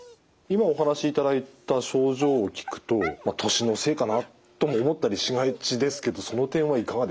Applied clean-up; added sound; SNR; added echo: none; Dog; 18 dB; none.